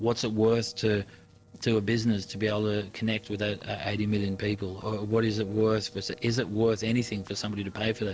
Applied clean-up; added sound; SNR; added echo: neural separator model SepFormer DNS4.